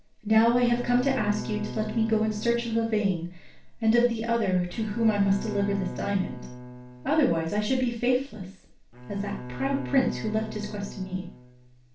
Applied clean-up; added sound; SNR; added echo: none; Bowed string instrument; 13 dB; reverberation time 0.3 s.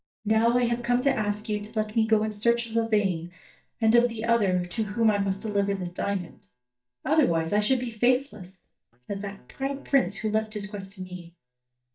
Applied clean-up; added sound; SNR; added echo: neural mask model DeepFilterNet 3.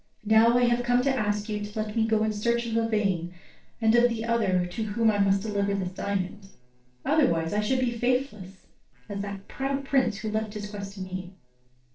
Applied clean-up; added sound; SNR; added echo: neural separator model SepFormer DNS4.